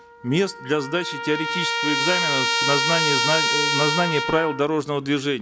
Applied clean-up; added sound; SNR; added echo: none; Trumpet; 0 dB; none.